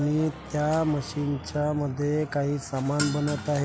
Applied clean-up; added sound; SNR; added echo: none; none; none; none.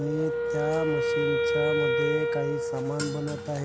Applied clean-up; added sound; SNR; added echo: none; Wind instrument, woodwind instrument; -4 dB; none.